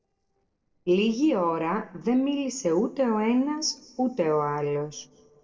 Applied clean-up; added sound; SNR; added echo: neural separator model SepFormer DNS4.